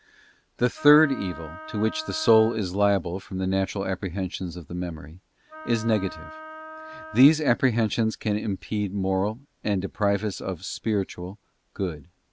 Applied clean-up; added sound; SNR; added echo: none; Wind instrument, woodwind instrument; 15 dB; none.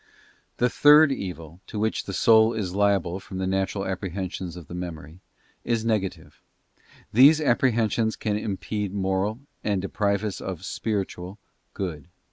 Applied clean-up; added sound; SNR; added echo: none; none; none; none.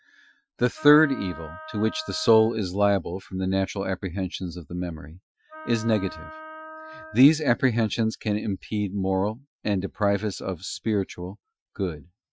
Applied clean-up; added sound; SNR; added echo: classical method Wiener filter.